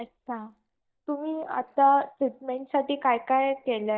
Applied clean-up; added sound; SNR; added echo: neural mask model DeepFilterNet 3.